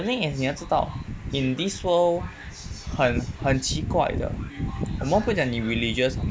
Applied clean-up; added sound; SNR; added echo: none; none; none; none.